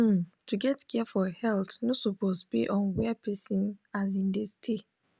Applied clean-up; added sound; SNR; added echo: none; none; none; none.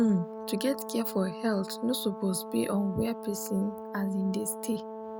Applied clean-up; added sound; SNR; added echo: none; Brass instrument; 9 dB; none.